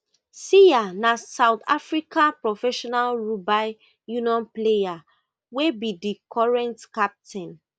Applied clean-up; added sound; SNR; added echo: none; none; none; none.